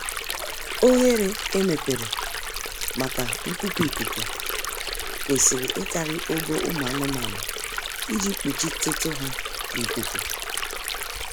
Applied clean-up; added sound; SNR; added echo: none; Stream; 2 dB; none.